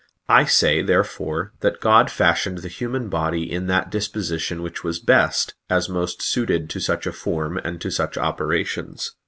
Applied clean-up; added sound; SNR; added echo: none; none; none; none.